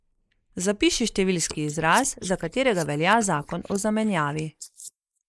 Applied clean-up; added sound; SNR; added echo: neural mask model Resemble Enhance denoiser.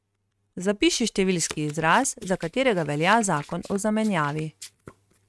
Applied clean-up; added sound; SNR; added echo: neural mask model RNNoise.